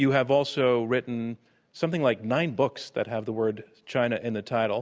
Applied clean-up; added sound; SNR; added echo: none; none; none; none.